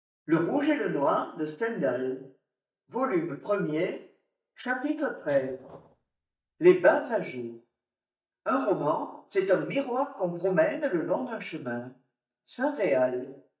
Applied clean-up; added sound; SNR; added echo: neural mask model DeepFilterNet 3.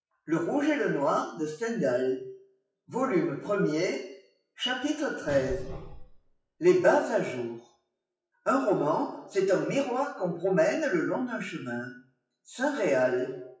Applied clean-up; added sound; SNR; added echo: classical method WPE with log-MMSE.